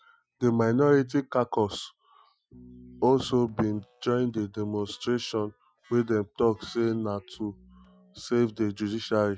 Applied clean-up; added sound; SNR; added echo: classical method Wiener filter.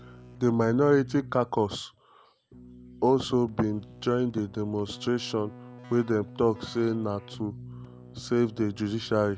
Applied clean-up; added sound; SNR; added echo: none; Keyboard (musical); 18 dB; none.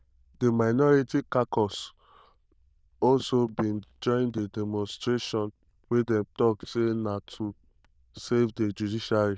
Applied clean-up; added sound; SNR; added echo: neural diffusion model UNIVERSE++.